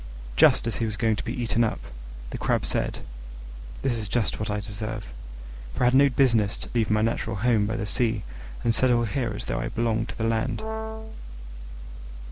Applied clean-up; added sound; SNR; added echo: none; Brass instrument; 10 dB; none.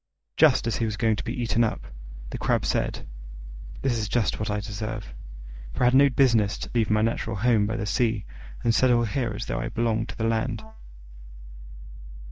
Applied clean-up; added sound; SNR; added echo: neural mask model DeepFilterNet 3.